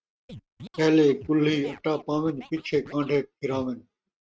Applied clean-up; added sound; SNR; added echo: neural mask model RNNoise.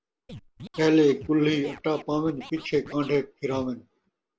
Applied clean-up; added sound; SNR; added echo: none; Scratching (performance technique); 19 dB; none.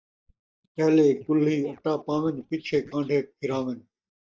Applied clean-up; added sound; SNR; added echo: neural mask model DeepFilterNet 3.